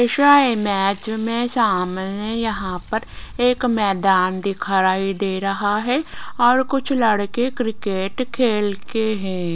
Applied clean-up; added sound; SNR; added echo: none; Mechanisms / Bicycle; 11 dB; none.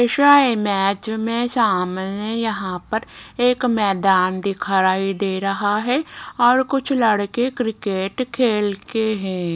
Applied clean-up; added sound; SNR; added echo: none; none; none; none.